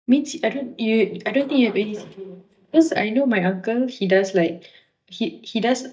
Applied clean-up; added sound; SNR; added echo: neural mask model DeepFilterNet 3.